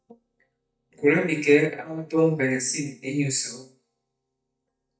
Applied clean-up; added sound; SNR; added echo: neural mask model DeepFilterNet 3.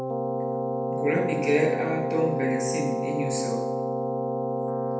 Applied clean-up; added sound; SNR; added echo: none; Keyboard (musical); -2 dB; reverberation time 0.9 s.